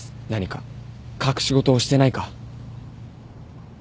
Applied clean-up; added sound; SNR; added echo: none; none; none; none.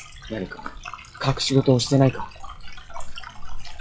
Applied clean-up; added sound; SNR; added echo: classical method log-MMSE.